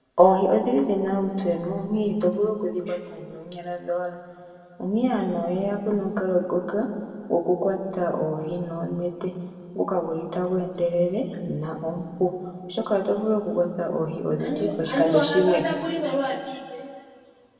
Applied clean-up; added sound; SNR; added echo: none; none; none; reverberation time 2.1 s.